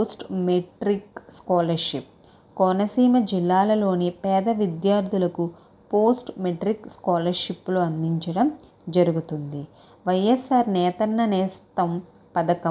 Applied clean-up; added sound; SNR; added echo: none; none; none; none.